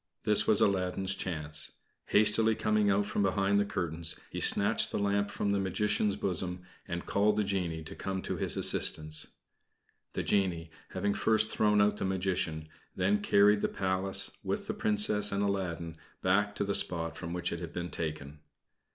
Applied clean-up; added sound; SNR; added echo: none; none; none; none.